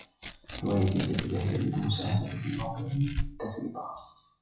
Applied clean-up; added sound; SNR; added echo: classical method WPE with log-MMSE.